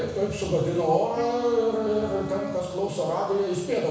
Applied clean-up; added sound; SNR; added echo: none; Wind instrument, woodwind instrument; 14 dB; reverberation time 1.0 s.